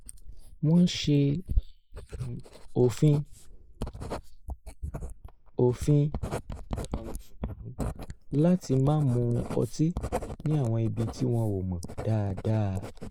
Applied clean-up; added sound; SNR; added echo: neural mask model Resemble Enhance denoiser.